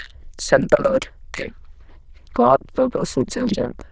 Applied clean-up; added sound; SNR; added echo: neural diffusion model UNIVERSE++.